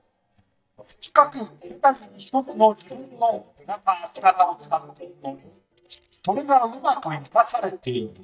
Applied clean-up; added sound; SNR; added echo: neural mask model DeepFilterNet 3.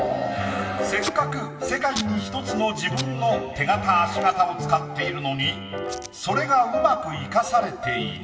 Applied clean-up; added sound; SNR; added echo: none; Packing tape, duct tape; 18 dB; reverberation time 1.8 s.